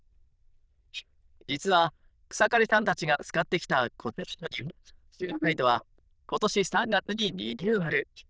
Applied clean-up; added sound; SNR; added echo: neural diffusion model UNIVERSE++.